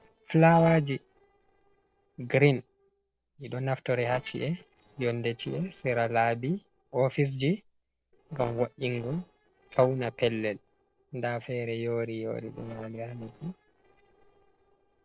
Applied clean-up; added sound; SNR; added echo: neural separator model SepFormer DNS4.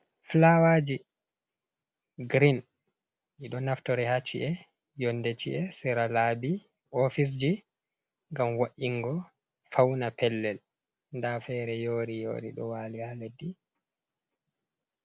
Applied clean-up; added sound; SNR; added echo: none; none; none; none.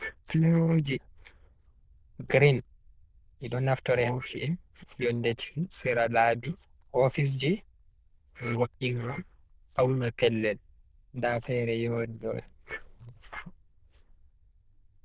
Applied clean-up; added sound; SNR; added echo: neural diffusion model UNIVERSE++.